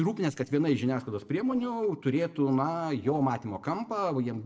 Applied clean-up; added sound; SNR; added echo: neural separator model SepFormer DNS4.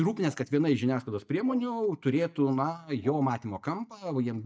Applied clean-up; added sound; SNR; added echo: neural mask model DeepFilterNet 3.